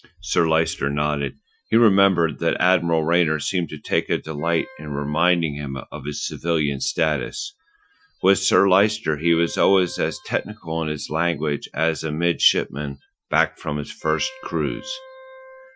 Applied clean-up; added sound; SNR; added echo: classical method Wiener filter.